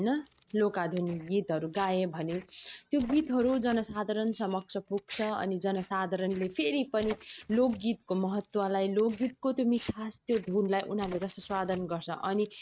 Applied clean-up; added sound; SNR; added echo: neural mask model RNNoise.